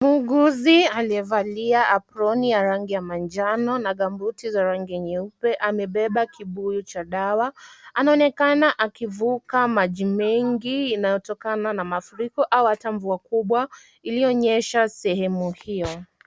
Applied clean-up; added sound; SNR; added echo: none; none; none; none.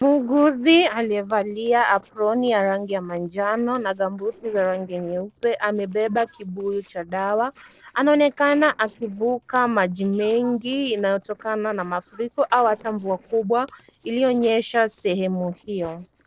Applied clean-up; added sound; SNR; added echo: neural separator model SepFormer DNS4.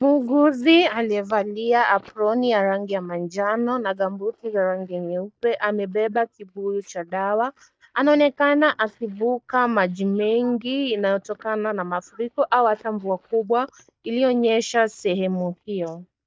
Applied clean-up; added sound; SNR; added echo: neural mask model DeepFilterNet 3.